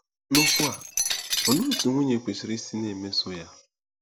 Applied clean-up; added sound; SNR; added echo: none; Shatter; -2 dB; none.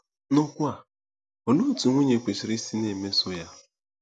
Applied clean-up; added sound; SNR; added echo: none; none; none; none.